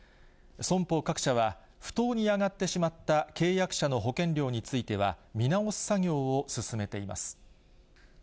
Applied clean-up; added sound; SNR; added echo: none; none; none; none.